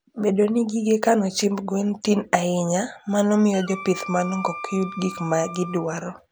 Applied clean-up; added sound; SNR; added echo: none; Wind instrument, woodwind instrument; 14 dB; none.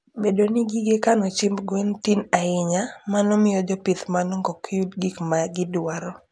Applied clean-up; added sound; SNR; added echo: none; none; none; none.